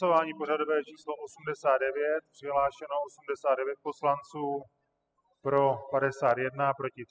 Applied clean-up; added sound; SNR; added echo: classical method spectral subtraction.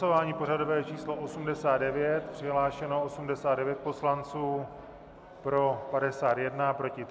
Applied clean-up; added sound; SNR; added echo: none; Piano; 19 dB; none.